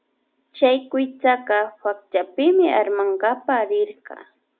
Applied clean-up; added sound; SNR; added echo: none; none; none; none.